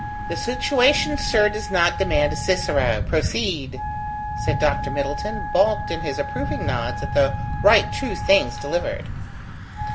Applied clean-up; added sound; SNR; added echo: none; Wind instrument, woodwind instrument + Thunder / Bicycle; 4 dB; none.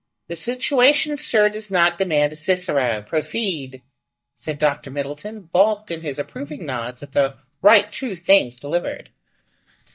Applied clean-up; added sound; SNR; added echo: neural mask model DeepFilterNet 3.